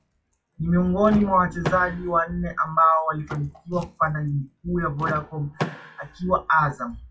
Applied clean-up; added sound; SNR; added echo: classical method WPE with log-MMSE.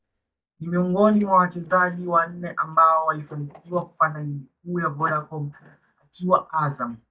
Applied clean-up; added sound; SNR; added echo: neural mask model DeepFilterNet 3.